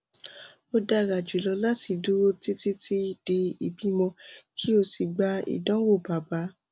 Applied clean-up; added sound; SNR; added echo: none; none; none; none.